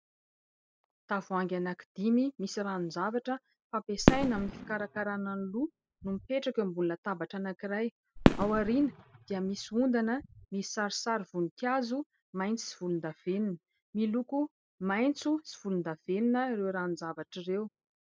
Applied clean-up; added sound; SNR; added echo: classical method spectral subtraction.